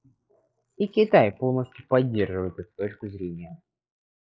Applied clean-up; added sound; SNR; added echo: neural mask model Resemble Enhance denoiser.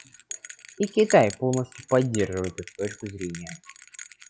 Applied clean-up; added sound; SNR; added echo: none; Bell; 15 dB; none.